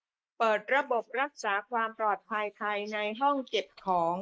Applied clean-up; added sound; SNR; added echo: neural mask model Resemble Enhance denoiser.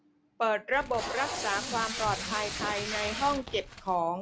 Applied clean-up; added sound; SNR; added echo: none; Packing tape, duct tape; 5 dB; none.